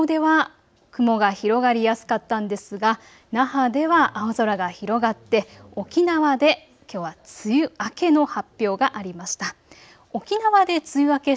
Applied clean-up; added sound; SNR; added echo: none; none; none; none.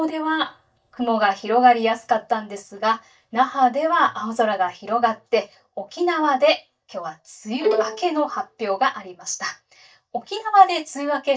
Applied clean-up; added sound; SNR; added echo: neural mask model DeepFilterNet 3.